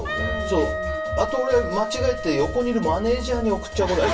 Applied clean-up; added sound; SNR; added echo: none; Wind instrument, woodwind instrument; 8 dB; reverberation time 0.3 s.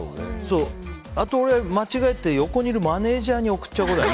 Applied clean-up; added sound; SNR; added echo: none; none; none; none.